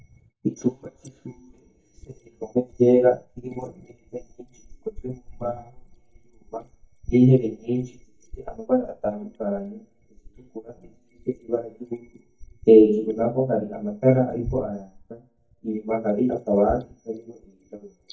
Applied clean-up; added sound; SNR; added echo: neural mask model DeepFilterNet 3.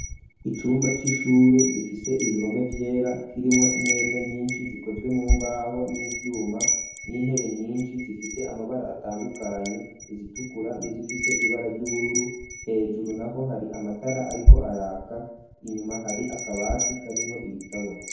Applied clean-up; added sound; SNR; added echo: none; Wind chime; 0 dB; reverberation time 1.9 s.